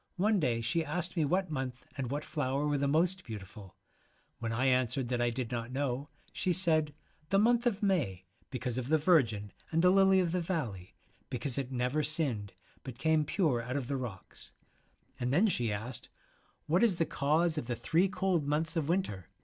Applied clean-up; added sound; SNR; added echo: neural separator model SepFormer DNS4.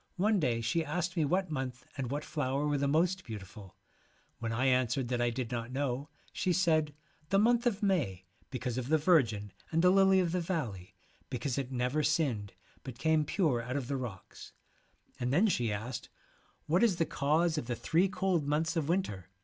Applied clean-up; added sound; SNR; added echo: none; none; none; none.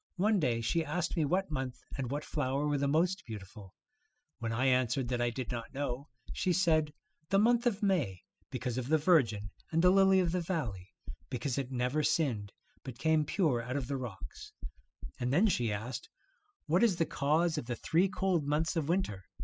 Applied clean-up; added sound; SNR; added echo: classical method spectral subtraction.